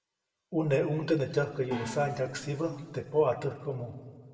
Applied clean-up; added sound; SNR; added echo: none; Gong; 13 dB; reverberation time 1.8 s.